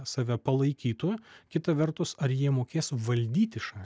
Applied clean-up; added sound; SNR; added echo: none; none; none; none.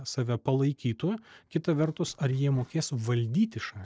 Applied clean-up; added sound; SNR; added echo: neural separator model SepFormer DNS4.